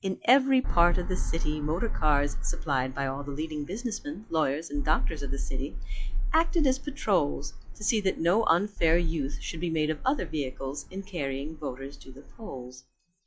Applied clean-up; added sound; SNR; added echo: classical method log-MMSE.